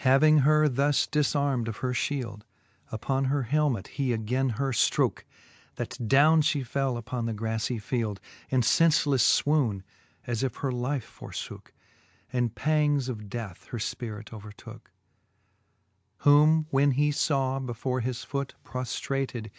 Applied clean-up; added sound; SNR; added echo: none; none; none; none.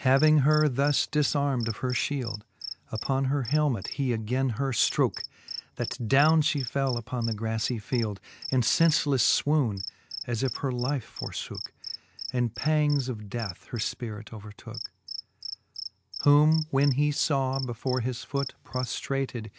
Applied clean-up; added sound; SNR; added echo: none; Cricket; 14 dB; none.